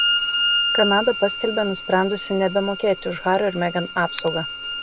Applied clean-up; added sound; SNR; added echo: none; Bowed string instrument; 3 dB; none.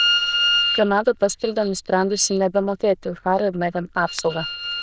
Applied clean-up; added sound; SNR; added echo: neural diffusion model UNIVERSE++.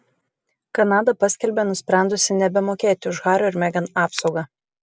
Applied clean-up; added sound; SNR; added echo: none; none; none; none.